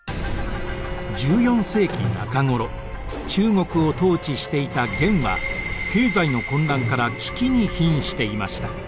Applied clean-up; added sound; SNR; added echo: none; Bowed string instrument; 17 dB; none.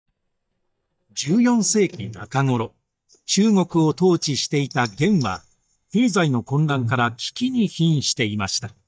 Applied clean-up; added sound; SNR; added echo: neural mask model DeepFilterNet 3.